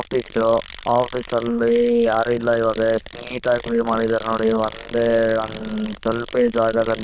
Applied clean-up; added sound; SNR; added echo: neural diffusion model UNIVERSE++.